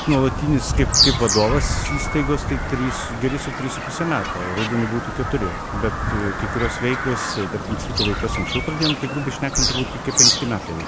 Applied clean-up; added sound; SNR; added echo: none; Bird vocalization, bird call, bird song; -1 dB; none.